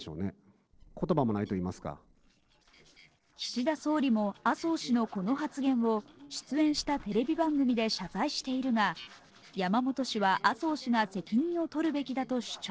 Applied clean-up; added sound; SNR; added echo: neural separator model SepFormer DNS4.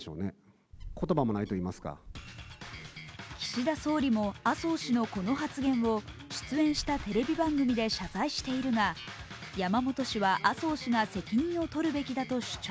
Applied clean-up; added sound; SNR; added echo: none; Bird; 17 dB; none.